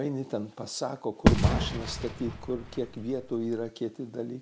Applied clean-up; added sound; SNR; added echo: none; Fireworks; -5 dB; none.